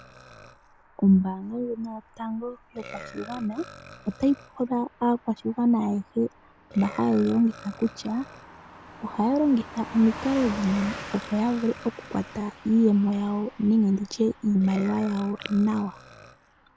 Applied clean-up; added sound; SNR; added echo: none; Car passing by / Truck + Burping, eructation; 17 dB; none.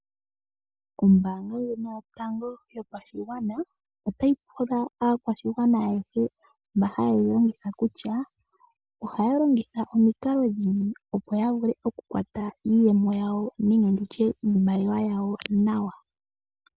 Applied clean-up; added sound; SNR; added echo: none; none; none; none.